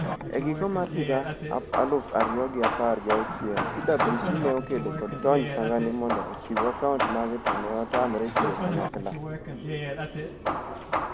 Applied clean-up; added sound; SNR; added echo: none; Hammer / Wood; 2 dB; none.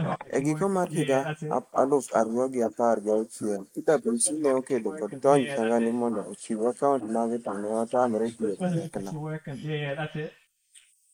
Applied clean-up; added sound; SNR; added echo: neural mask model Resemble Enhance denoiser.